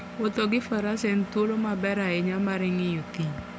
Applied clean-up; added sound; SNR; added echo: none; Engine; 12 dB; none.